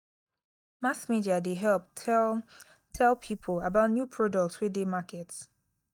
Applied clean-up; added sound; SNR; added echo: neural mask model DeepFilterNet 3.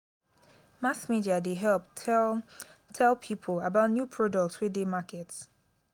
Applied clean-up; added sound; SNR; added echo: none; none; none; none.